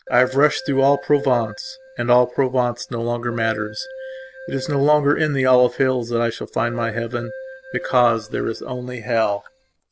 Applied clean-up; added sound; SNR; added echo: none; Keyboard (musical); 17 dB; none.